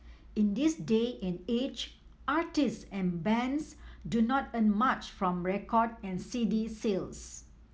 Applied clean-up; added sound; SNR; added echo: none; none; none; none.